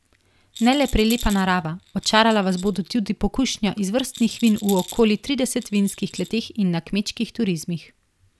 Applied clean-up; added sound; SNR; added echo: none; Rattle; 18 dB; none.